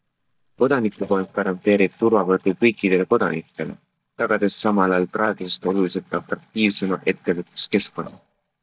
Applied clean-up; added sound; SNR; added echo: neural mask model DeepFilterNet 3.